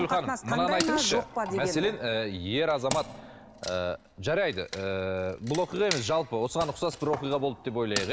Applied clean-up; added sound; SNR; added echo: none; Wood; 12 dB; none.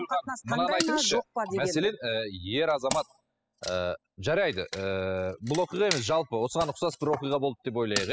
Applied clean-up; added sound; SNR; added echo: classical method spectral subtraction.